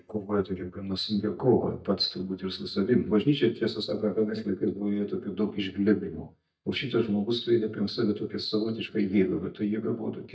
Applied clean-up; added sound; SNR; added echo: neural mask model DeepFilterNet 3.